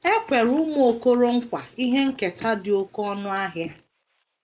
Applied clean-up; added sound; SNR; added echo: neural mask model Resemble Enhance denoiser.